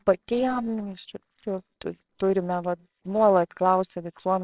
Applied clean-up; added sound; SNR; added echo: neural separator model SepFormer WHAMR!.